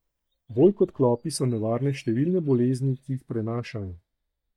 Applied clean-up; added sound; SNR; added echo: neural mask model DeepFilterNet 3.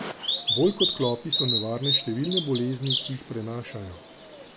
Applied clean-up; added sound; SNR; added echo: none; Bird vocalization, bird call, bird song; -2 dB; none.